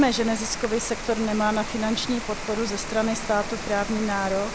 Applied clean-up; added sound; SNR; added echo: none; Rain; 7 dB; none.